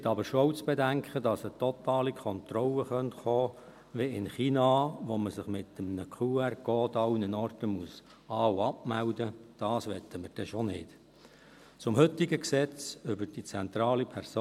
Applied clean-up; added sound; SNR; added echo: none; none; none; none.